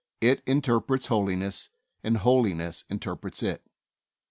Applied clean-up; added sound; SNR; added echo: none; none; none; none.